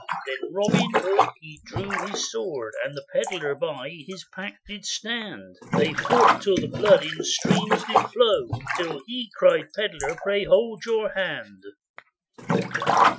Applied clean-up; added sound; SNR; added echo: classical method Wiener filter.